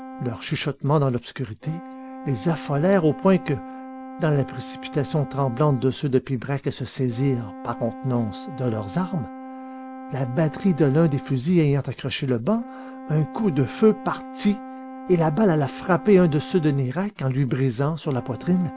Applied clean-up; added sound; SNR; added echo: none; Brass instrument; 15 dB; none.